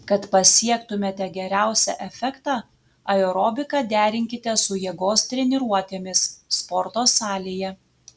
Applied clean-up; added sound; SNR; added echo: none; none; none; none.